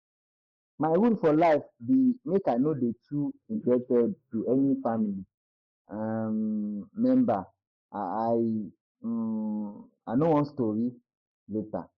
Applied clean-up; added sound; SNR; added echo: neural mask model Resemble Enhance denoiser.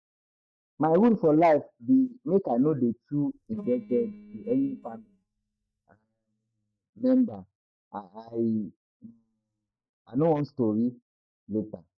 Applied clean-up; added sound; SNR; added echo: neural mask model DeepFilterNet 3.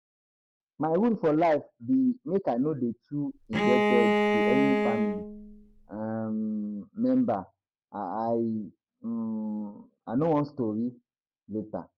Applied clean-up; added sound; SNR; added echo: none; Bowed string instrument; -3 dB; none.